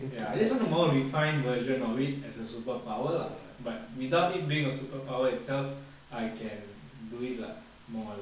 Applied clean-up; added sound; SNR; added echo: none; none; none; none.